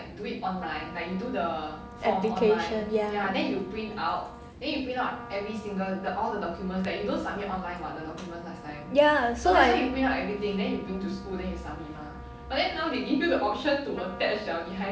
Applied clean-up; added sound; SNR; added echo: none; Trumpet; 18 dB; none.